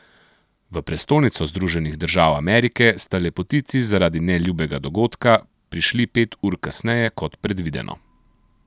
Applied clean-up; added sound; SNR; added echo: none; none; none; none.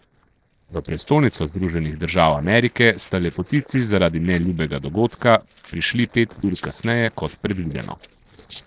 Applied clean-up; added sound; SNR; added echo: neural separator model SepFormer DNS4.